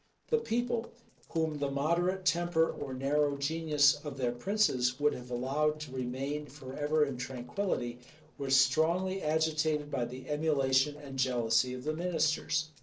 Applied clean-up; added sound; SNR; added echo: neural separator model SepFormer DNS4.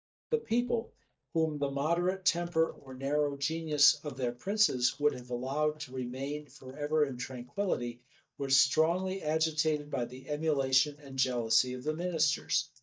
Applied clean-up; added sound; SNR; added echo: neural mask model DeepFilterNet 3.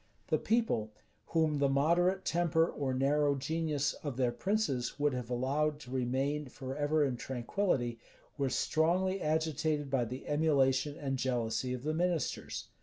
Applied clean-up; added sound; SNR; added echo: none; none; none; none.